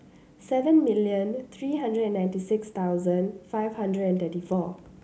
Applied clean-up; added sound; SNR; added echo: none; none; none; none.